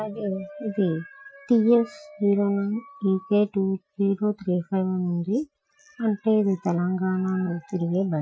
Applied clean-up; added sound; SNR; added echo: classical method Wiener filter.